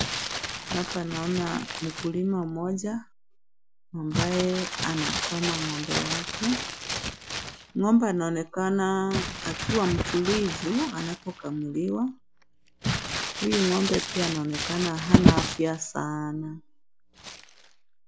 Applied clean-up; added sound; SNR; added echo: none; Crumpling, crinkling; 2 dB; none.